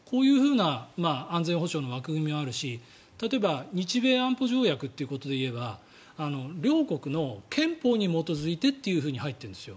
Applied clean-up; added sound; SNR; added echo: none; none; none; none.